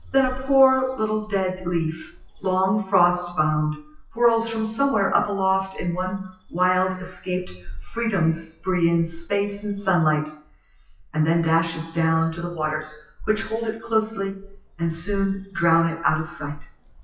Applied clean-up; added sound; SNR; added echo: classical method WPE with log-MMSE.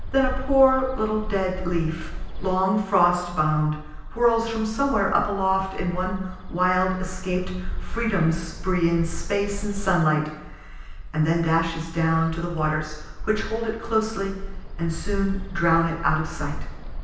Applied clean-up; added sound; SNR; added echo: none; Bird; 7 dB; reverberation time 0.9 s.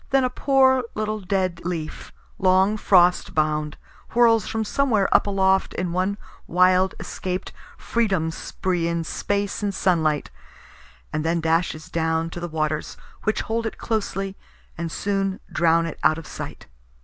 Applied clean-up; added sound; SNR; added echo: none; none; none; none.